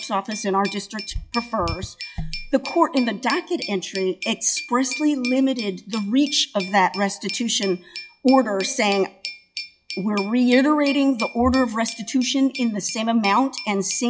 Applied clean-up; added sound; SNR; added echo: classical method log-MMSE.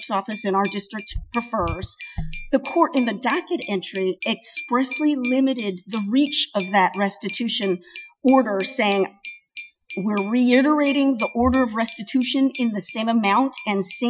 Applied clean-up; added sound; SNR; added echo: classical method Wiener filter.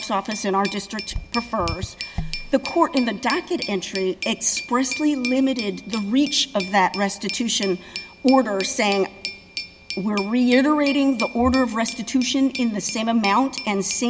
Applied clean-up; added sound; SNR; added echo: none; Glass; 13 dB; none.